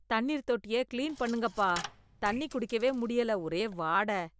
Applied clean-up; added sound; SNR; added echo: none; Coin (dropping); 17 dB; none.